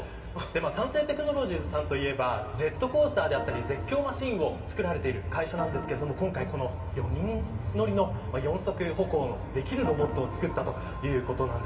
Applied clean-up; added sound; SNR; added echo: none; Organ; 11 dB; reverberation time 2.6 s.